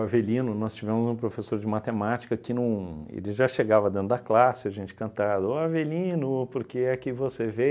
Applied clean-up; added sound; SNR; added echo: none; none; none; none.